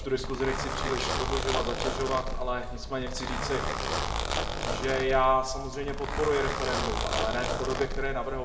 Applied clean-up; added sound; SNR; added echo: none; Zipper (clothing); 0 dB; reverberation time 0.7 s.